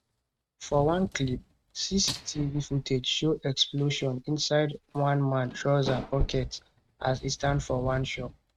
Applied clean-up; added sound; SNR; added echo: neural mask model RNNoise.